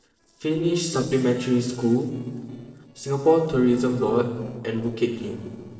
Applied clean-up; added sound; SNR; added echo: neural separator model SepFormer DNS4.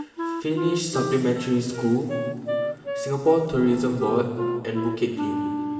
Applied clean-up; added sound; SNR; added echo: none; Wind instrument, woodwind instrument; 5 dB; reverberation time 2.7 s.